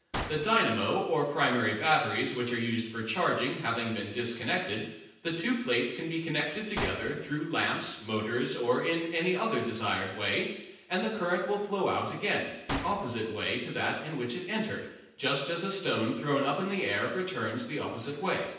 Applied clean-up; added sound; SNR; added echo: none; Gunshot, gunfire; 13 dB; reverberation time 0.9 s.